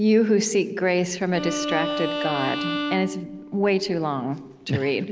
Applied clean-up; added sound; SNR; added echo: none; Bowed string instrument; 6 dB; none.